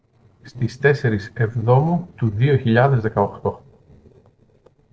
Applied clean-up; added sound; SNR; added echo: neural separator model SepFormer DNS4.